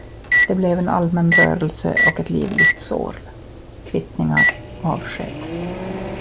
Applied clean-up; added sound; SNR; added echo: none; Microwave oven; 0 dB; none.